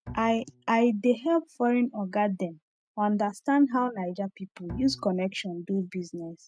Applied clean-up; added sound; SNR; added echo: neural mask model RNNoise.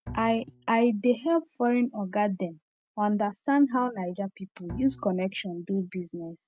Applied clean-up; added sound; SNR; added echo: none; Bowed string instrument; 17 dB; none.